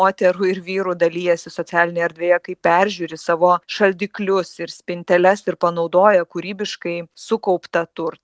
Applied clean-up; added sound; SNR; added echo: none; none; none; none.